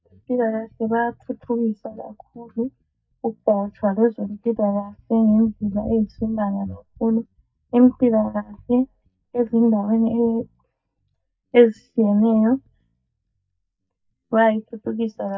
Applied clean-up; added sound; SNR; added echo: neural mask model DeepFilterNet 3.